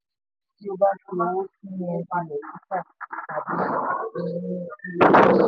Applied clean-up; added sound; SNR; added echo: none; none; none; none.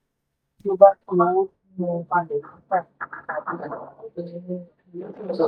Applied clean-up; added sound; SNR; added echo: neural mask model DeepFilterNet 3.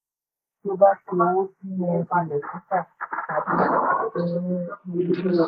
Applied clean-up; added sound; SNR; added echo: neural mask model Resemble Enhance denoiser.